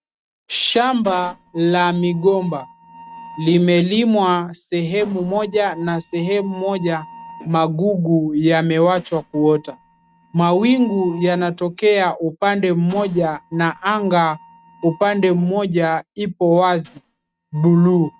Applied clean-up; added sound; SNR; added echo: neural mask model RNNoise.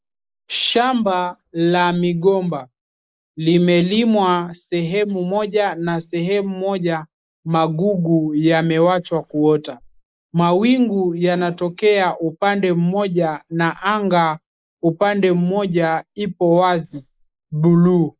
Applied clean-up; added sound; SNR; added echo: neural mask model Resemble Enhance denoiser.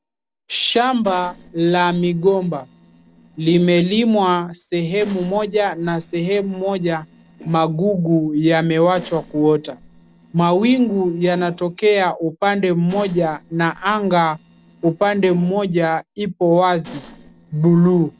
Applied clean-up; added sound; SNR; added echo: neural separator model SepFormer DNS4.